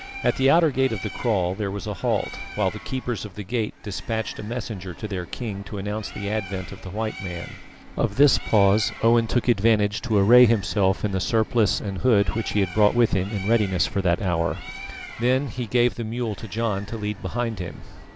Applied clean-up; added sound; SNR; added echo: none; Bird; 16 dB; none.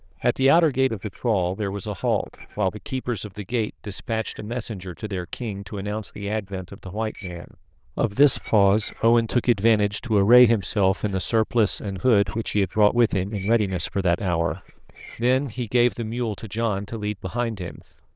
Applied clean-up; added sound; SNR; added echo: neural diffusion model UNIVERSE++.